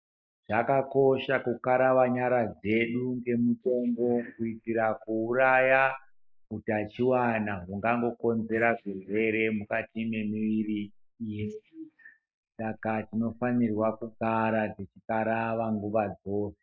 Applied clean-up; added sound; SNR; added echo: neural mask model Resemble Enhance denoiser.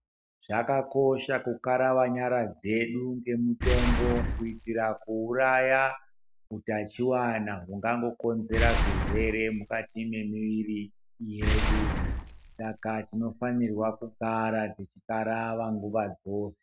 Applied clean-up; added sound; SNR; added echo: none; Boom; 2 dB; none.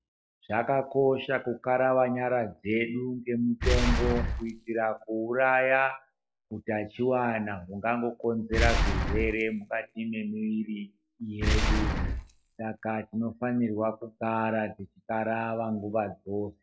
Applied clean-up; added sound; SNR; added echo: classical method log-MMSE.